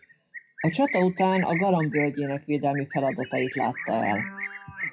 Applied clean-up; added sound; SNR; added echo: classical method WPE with log-MMSE.